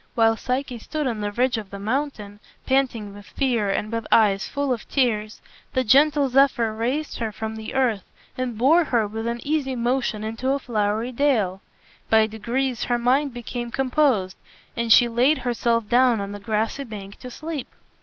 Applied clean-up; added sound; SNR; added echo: none; none; none; none.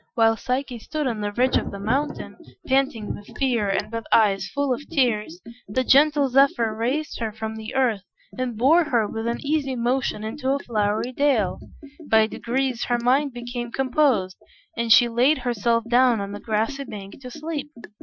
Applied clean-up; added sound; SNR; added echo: classical method Wiener filter.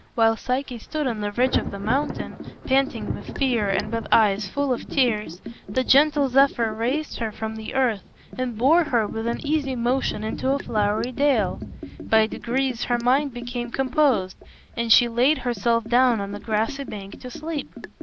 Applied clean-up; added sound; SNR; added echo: none; Liquid + Thunder; 11 dB; none.